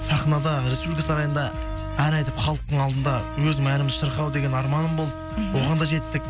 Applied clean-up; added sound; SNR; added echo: none; Trumpet; 13 dB; none.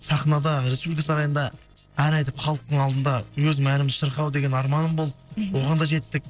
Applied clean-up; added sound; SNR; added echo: neural separator model SepFormer DNS4.